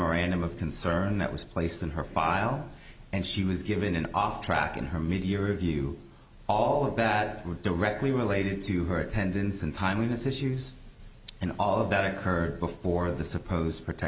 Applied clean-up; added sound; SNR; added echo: none; none; none; none.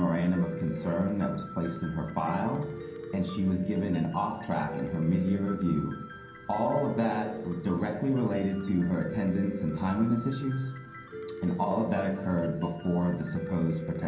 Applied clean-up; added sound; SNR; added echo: none; Piano; 12 dB; reverberation time 0.6 s.